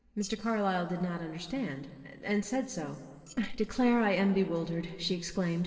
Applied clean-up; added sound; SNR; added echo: neural separator model SepFormer DNS4.